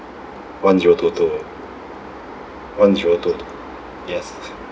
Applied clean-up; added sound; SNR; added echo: none; none; none; none.